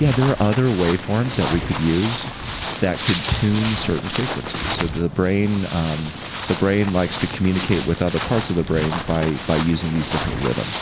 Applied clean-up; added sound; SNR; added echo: none; Walk, footsteps; 7 dB; none.